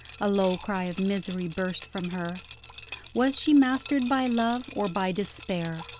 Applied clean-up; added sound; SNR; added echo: none; Liquid; 14 dB; none.